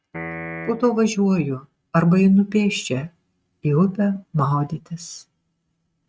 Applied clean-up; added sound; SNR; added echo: neural mask model RNNoise.